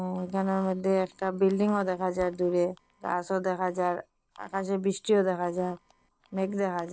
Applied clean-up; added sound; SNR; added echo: neural separator model SepFormer DNS4.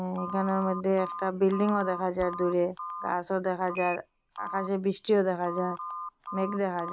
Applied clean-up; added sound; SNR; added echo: none; Telephone; 10 dB; none.